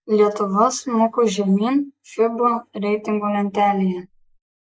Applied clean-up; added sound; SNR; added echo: neural mask model Resemble Enhance denoiser.